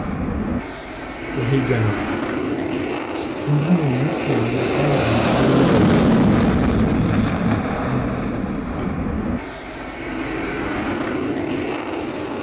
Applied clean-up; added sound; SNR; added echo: none; Aircraft; -5 dB; none.